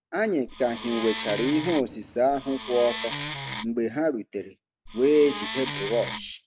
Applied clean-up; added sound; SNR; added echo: none; Wood; 9 dB; none.